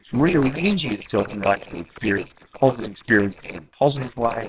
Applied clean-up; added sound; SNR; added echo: neural separator model SepFormer WHAMR!.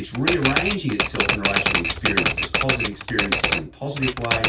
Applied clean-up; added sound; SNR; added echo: none; Typewriter; -3 dB; reverberation time 0.3 s.